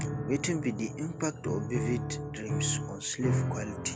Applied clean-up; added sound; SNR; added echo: none; Piano; 0 dB; none.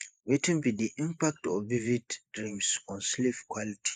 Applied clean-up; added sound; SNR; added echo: neural mask model Resemble Enhance denoiser.